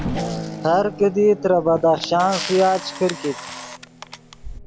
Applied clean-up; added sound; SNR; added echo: none; Camera + Race car, auto racing / Accelerating, revving, vroom; 10 dB; none.